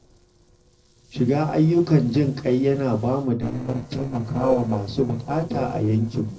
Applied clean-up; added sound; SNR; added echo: neural separator model SepFormer DNS4.